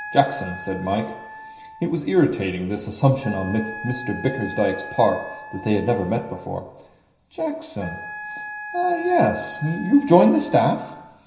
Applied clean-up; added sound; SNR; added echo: none; Wind instrument, woodwind instrument; 14 dB; reverberation time 0.9 s.